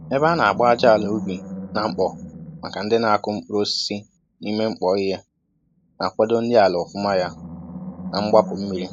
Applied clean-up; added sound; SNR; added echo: none; Animal; 14 dB; none.